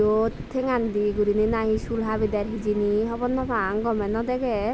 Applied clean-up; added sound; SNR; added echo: none; none; none; none.